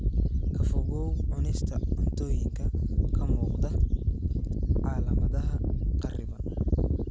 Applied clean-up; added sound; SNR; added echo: none; none; none; none.